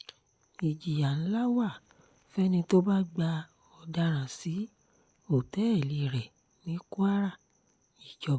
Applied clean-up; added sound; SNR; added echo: none; none; none; none.